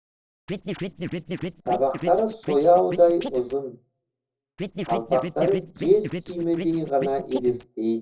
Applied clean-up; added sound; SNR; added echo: neural separator model SepFormer DNS4.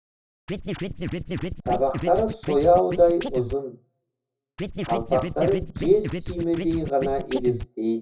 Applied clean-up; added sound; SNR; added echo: none; Scratching (performance technique); 6 dB; reverberation time 0.4 s.